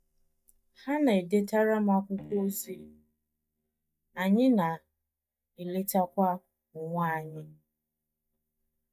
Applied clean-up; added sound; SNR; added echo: neural mask model DeepFilterNet 3.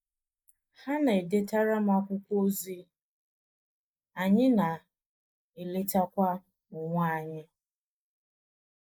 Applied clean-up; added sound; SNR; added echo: neural mask model Resemble Enhance denoiser.